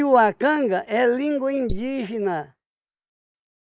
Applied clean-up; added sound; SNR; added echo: neural mask model Resemble Enhance denoiser.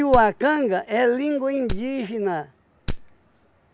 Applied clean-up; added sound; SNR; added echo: none; Wood; 8 dB; none.